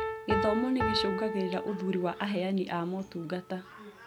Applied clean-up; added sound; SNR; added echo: none; Piano; 4 dB; none.